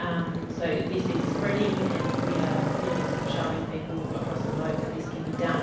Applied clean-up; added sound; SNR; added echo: none; Motorcycle; -1 dB; reverberation time 1.1 s.